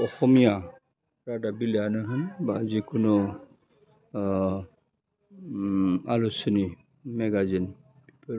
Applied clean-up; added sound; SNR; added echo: none; none; none; none.